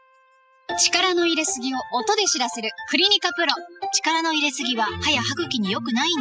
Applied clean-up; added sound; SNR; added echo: classical method spectral subtraction.